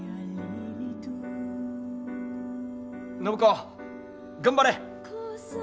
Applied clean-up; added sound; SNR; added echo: none; none; none; none.